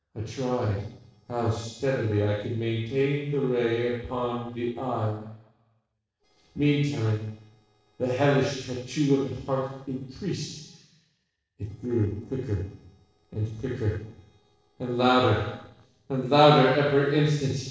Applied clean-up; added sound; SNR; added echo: neural separator model SepFormer DNS4.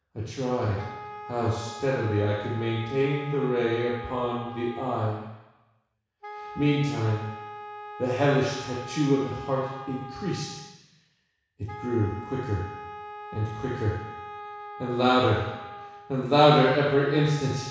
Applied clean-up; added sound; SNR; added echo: none; Wind instrument, woodwind instrument; 14 dB; reverberation time 1.1 s.